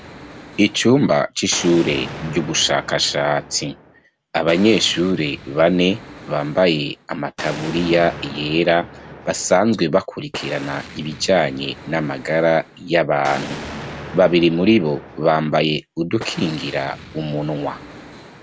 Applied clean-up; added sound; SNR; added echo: none; Explosion; 16 dB; none.